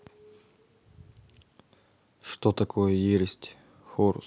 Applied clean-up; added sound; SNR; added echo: none; none; none; none.